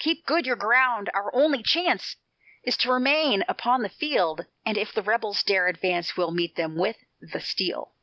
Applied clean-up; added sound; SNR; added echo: none; none; none; none.